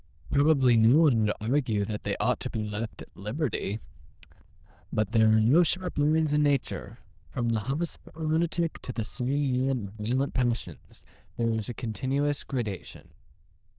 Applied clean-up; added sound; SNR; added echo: neural diffusion model UNIVERSE++.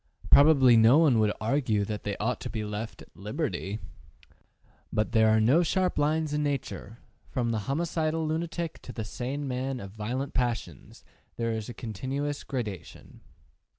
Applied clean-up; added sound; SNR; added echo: none; none; none; none.